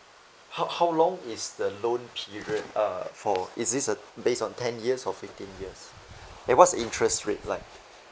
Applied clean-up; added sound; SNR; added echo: none; none; none; none.